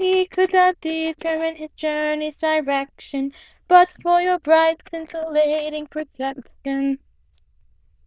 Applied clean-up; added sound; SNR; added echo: neural diffusion model UNIVERSE++.